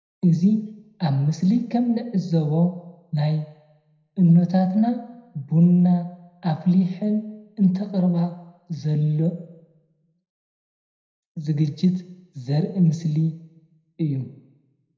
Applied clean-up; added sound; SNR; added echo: none; none; none; reverberation time 0.7 s.